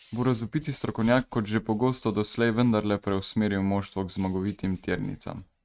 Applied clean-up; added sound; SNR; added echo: neural mask model RNNoise.